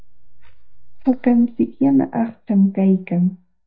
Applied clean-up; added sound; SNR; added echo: neural mask model DeepFilterNet 3.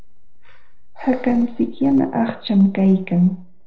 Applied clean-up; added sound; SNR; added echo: neural separator model SepFormer DNS4.